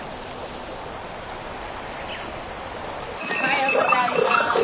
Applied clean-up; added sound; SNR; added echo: none; none; none; none.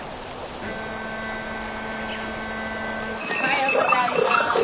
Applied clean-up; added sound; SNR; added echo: none; Bowed string instrument; 9 dB; none.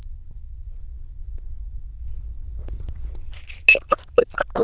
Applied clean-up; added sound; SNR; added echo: neural diffusion model UNIVERSE++.